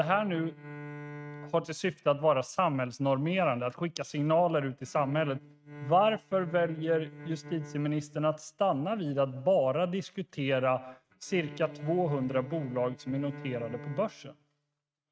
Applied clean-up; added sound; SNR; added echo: neural mask model RNNoise.